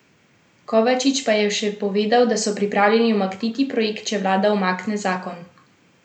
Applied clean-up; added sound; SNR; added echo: none; none; none; none.